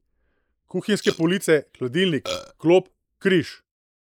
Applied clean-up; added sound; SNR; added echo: neural mask model Resemble Enhance denoiser.